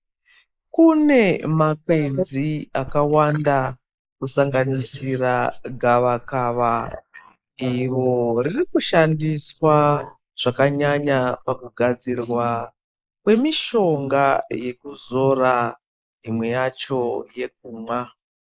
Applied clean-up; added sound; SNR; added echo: neural mask model Resemble Enhance denoiser.